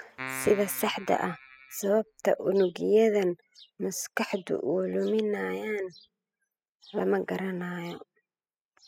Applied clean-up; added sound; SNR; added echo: classical method spectral subtraction.